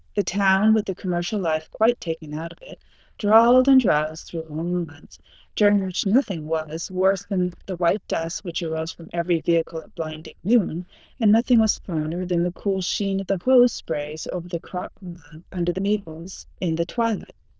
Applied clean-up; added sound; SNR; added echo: neural diffusion model UNIVERSE++.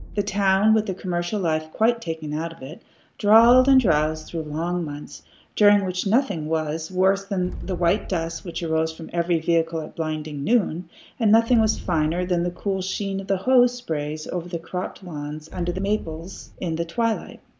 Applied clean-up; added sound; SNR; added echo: none; Explosion; 16 dB; none.